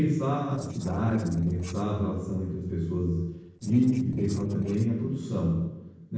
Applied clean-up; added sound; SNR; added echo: neural separator model SepFormer DNS4.